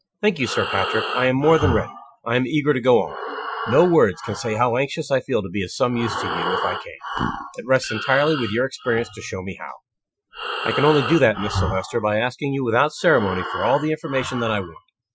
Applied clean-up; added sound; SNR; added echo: classical method Wiener filter.